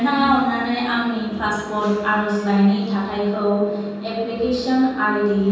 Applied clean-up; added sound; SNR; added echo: none; none; none; reverberation time 1.3 s.